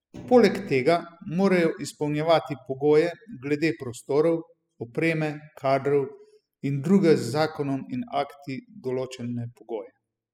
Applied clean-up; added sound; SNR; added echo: classical method spectral subtraction.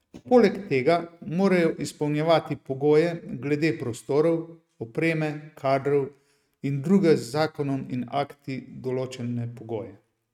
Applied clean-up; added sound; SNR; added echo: neural mask model RNNoise.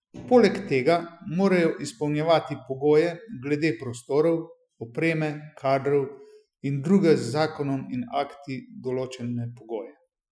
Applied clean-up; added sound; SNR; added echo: classical method Wiener filter.